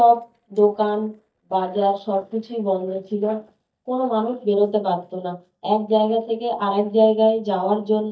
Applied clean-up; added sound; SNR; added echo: neural mask model DeepFilterNet 3.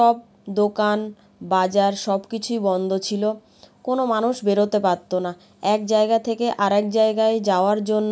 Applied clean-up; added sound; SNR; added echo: none; none; none; none.